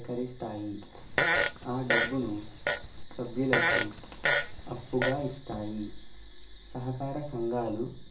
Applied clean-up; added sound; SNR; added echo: none; Fart; -4 dB; reverberation time 0.4 s.